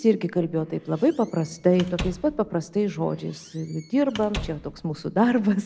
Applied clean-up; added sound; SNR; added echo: none; Squeak / Slam; 15 dB; none.